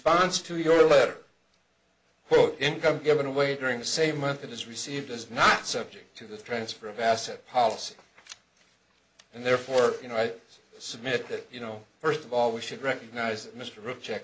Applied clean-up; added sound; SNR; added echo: none; none; none; none.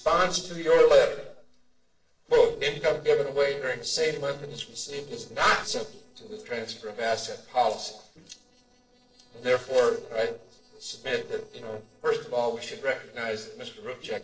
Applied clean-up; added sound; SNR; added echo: neural separator model SepFormer DNS4.